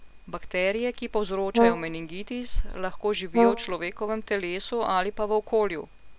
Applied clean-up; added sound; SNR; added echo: none; Brass instrument; -2 dB; none.